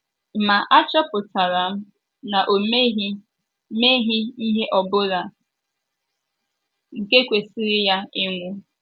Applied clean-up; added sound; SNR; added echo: none; none; none; none.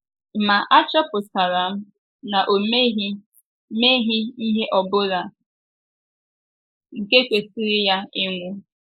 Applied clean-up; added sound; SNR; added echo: neural mask model Resemble Enhance denoiser.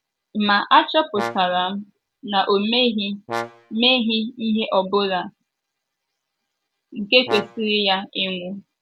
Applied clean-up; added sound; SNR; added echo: none; Brass instrument; 11 dB; none.